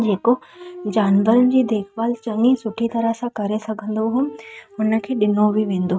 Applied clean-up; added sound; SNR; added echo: neural mask model RNNoise.